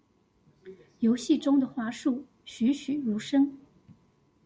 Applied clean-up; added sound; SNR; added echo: none; none; none; none.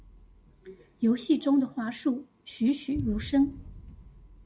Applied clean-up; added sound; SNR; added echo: none; Boom; 16 dB; none.